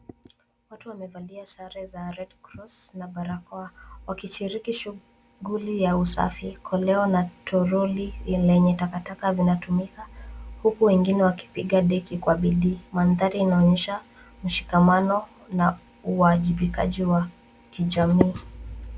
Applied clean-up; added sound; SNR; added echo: none; none; none; none.